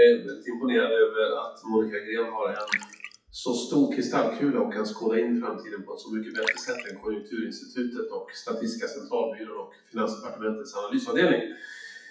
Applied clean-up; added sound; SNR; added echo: classical method WPE with log-MMSE.